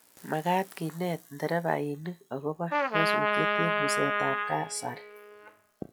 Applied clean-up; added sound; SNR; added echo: classical method log-MMSE.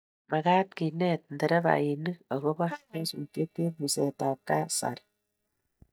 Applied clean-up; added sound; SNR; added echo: neural mask model DeepFilterNet 3.